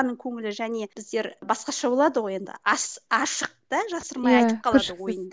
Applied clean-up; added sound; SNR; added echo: none; none; none; none.